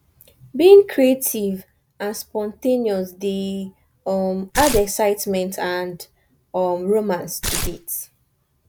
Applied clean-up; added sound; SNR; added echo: none; Tearing; 5 dB; none.